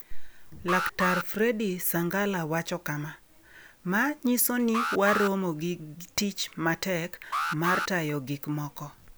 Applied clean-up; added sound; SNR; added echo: none; Alarm; 5 dB; none.